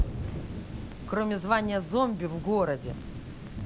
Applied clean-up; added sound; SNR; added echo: none; Thunder; 9 dB; none.